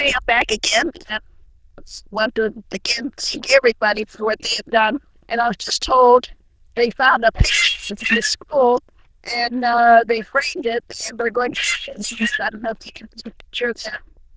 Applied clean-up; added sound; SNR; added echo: neural diffusion model UNIVERSE++.